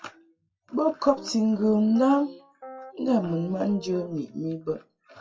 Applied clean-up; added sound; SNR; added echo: classical method WPE with log-MMSE.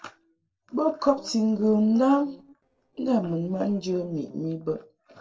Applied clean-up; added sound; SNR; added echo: neural separator model SepFormer DNS4.